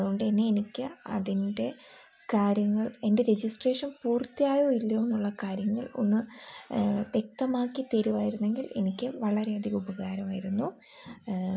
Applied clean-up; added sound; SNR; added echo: none; none; none; none.